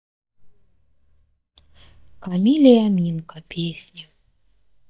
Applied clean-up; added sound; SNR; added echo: neural mask model DeepFilterNet 3.